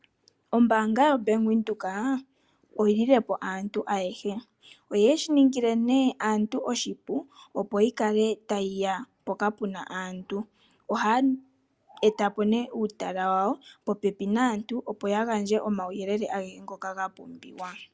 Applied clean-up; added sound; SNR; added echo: none; none; none; none.